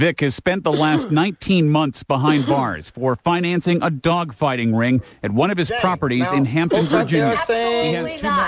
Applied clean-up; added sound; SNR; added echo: none; Cough; 10 dB; none.